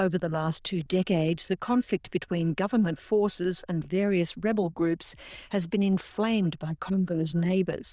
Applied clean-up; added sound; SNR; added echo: neural diffusion model UNIVERSE++.